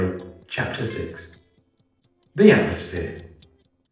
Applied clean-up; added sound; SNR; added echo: neural separator model SepFormer DNS4.